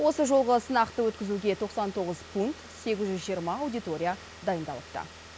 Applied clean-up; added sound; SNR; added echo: none; Car; 18 dB; none.